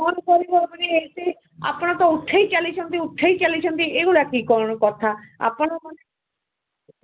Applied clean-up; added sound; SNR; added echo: none; none; none; none.